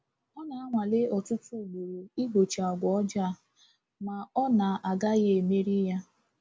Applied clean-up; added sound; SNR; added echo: none; none; none; none.